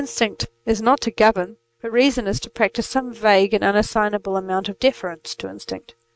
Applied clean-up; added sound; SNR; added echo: neural mask model RNNoise.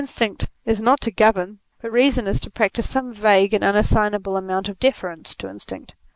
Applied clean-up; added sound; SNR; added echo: neural mask model Resemble Enhance denoiser.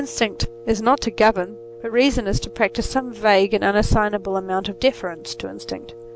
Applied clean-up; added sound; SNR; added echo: none; Wind instrument, woodwind instrument; 18 dB; none.